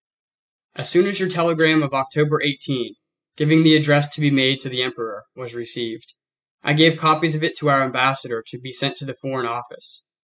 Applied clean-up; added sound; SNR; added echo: classical method spectral subtraction.